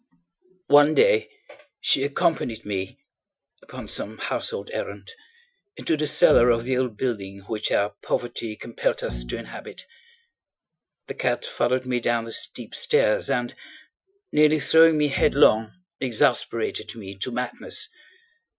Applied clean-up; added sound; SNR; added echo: classical method Wiener filter.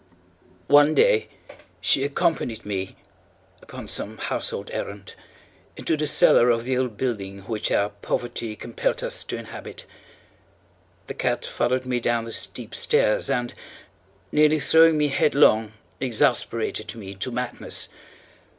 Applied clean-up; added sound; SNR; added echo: none; none; none; none.